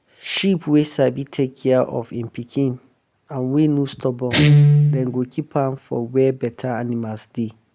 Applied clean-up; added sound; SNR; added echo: none; Guitar; 2 dB; none.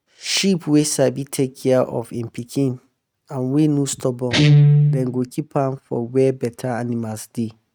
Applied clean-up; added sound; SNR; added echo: neural mask model RNNoise.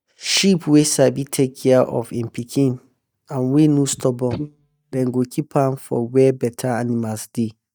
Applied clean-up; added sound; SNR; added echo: neural mask model DeepFilterNet 3.